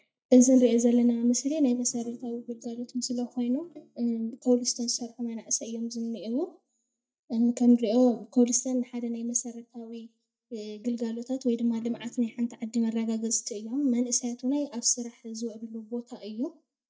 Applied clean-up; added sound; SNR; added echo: neural mask model DeepFilterNet 3.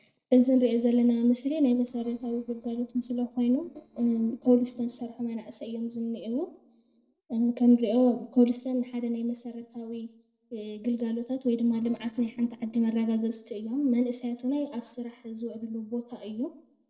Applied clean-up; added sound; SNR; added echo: neural separator model SepFormer DNS4.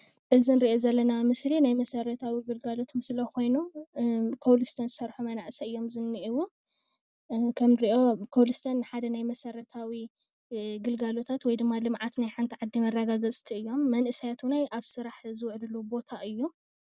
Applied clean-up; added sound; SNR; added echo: none; none; none; none.